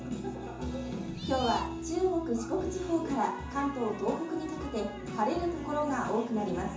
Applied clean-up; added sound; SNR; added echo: none; Cat; 13 dB; reverberation time 0.6 s.